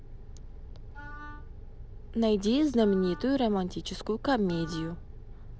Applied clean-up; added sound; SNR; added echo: none; Wind instrument, woodwind instrument; 19 dB; none.